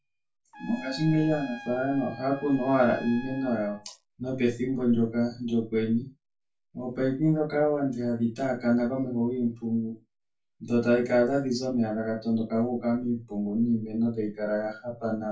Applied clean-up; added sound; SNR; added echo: none; Trumpet; 17 dB; reverberation time 0.2 s.